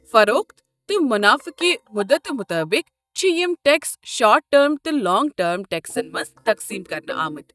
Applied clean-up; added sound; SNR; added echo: neural mask model DeepFilterNet 3.